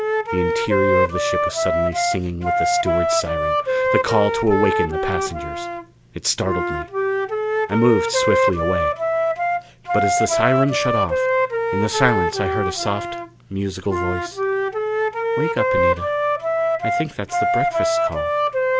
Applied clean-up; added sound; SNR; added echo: none; Wind instrument, woodwind instrument; -4 dB; none.